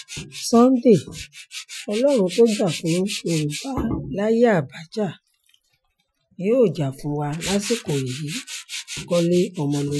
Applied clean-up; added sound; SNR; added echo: classical method Wiener filter.